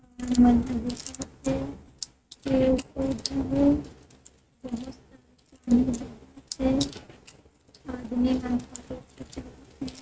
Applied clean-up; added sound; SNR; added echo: neural mask model RNNoise.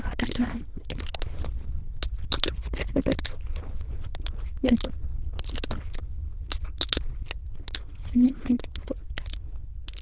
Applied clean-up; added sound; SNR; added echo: neural diffusion model UNIVERSE++.